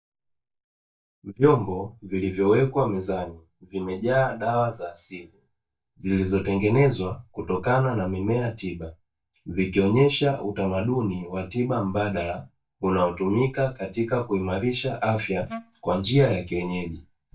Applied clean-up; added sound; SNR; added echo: neural mask model DeepFilterNet 3.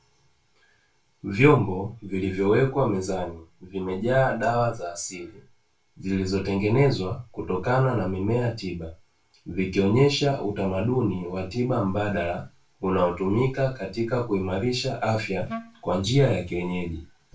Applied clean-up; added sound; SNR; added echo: none; Wind instrument, woodwind instrument; 12 dB; reverberation time 0.2 s.